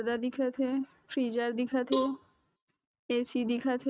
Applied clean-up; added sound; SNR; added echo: neural mask model RNNoise.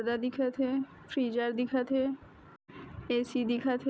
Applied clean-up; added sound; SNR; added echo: none; none; none; none.